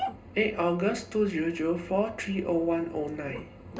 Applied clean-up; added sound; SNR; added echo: none; Growling; 14 dB; reverberation time 0.2 s.